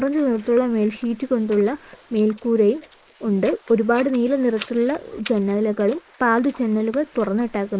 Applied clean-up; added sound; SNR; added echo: neural mask model Resemble Enhance denoiser.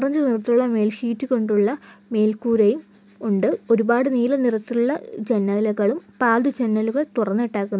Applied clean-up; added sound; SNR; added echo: none; none; none; none.